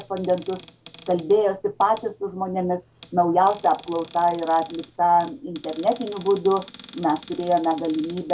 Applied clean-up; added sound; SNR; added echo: none; Cupboard open or close; 18 dB; none.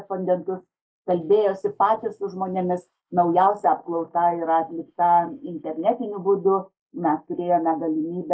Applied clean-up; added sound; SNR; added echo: neural mask model Resemble Enhance denoiser.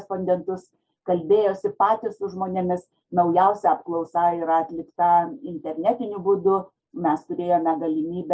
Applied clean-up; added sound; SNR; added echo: none; none; none; none.